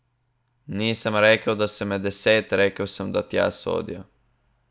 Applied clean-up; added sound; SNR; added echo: none; none; none; none.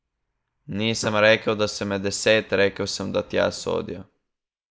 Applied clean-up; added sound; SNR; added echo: neural mask model Resemble Enhance denoiser.